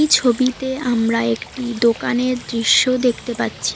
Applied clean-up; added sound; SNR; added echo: none; Water / Bird; 19 dB; none.